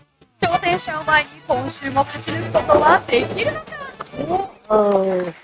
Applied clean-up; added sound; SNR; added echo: neural mask model RNNoise.